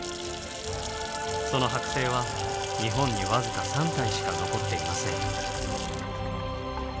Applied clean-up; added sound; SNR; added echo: none; Sink (filling or washing) / Water tap, faucet / Splash, splatter; 10 dB; none.